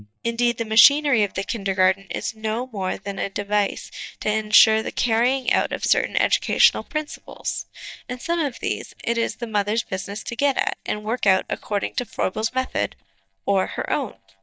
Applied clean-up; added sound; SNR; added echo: neural mask model DeepFilterNet 3.